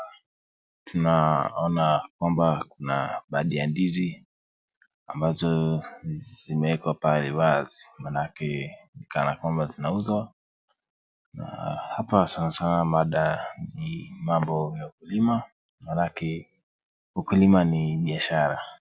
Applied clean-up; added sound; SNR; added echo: none; none; none; none.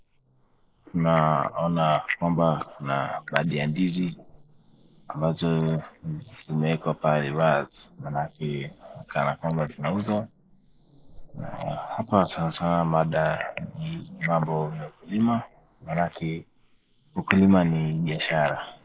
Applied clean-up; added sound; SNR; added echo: neural mask model Resemble Enhance denoiser.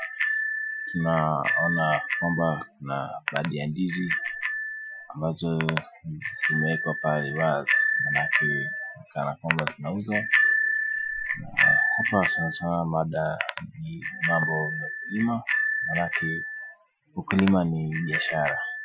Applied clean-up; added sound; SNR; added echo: classical method Wiener filter.